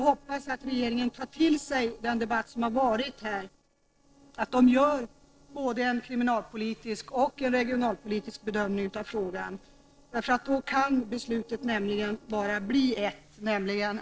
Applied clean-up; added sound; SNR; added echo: neural separator model SepFormer DNS4.